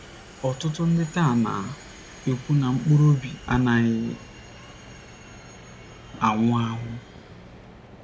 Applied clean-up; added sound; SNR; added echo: none; Subway, metro, underground; 17 dB; none.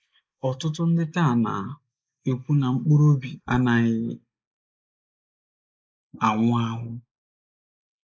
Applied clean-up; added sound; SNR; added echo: neural mask model Resemble Enhance denoiser.